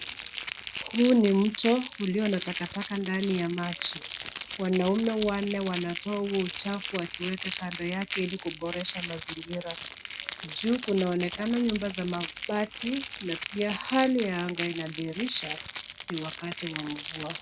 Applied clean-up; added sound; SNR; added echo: none; Crackle; 0 dB; none.